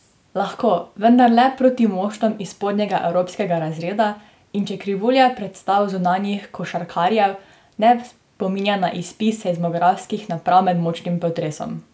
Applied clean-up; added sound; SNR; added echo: none; none; none; none.